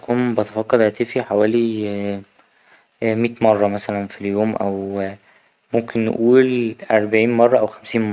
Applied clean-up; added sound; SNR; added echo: none; none; none; none.